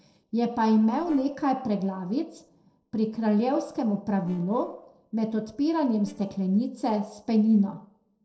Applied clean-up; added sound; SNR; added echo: neural separator model SepFormer DNS4.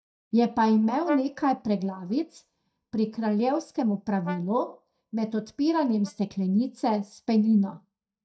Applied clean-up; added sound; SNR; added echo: neural mask model DeepFilterNet 3.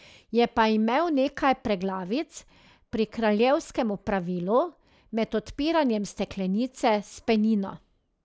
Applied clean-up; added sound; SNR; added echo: none; none; none; none.